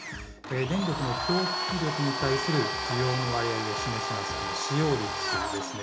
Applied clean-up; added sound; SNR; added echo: none; Domestic sounds, home sounds; 1 dB; reverberation time 0.4 s.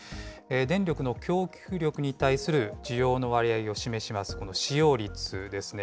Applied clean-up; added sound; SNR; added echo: none; none; none; none.